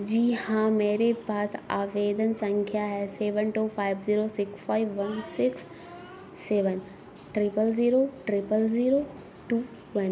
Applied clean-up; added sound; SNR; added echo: none; none; none; none.